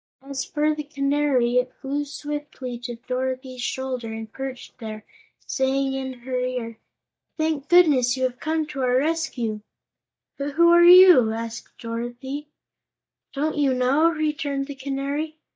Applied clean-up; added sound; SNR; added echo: neural mask model DeepFilterNet 3.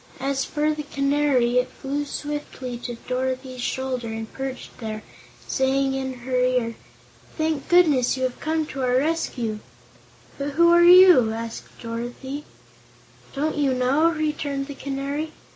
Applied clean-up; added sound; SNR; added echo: none; none; none; none.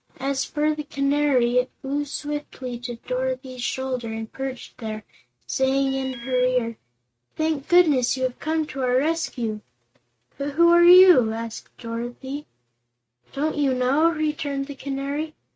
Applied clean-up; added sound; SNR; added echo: neural mask model RNNoise.